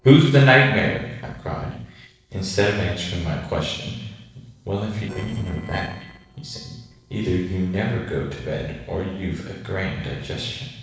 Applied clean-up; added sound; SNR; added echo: neural separator model SepFormer DNS4.